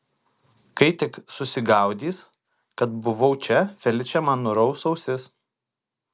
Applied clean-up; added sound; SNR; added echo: none; none; none; none.